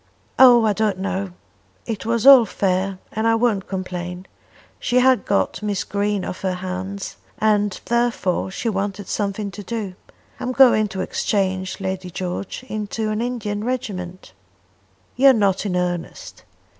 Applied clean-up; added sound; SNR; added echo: none; none; none; none.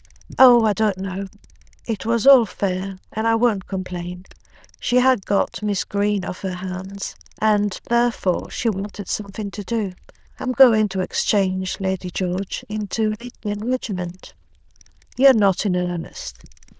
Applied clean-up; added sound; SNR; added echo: neural diffusion model UNIVERSE++.